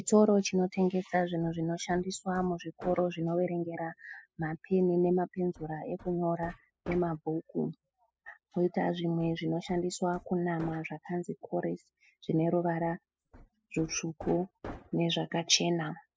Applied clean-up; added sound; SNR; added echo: classical method spectral subtraction.